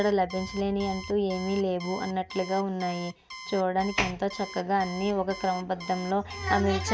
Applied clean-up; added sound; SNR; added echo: none; Alarm; 15 dB; none.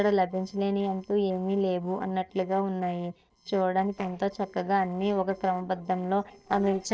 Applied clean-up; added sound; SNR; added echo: neural separator model SepFormer DNS4.